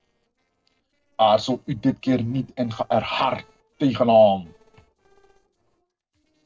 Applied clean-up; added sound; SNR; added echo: neural separator model SepFormer DNS4.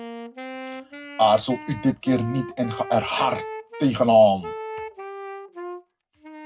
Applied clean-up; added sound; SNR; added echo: none; Wind instrument, woodwind instrument; 13 dB; reverberation time 0.3 s.